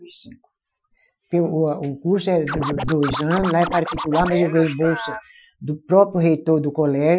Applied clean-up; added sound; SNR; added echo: classical method Wiener filter.